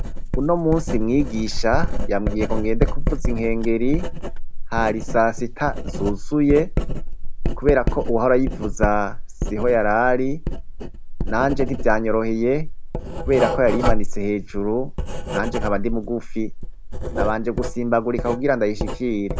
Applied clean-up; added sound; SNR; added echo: none; Writing; 0 dB; none.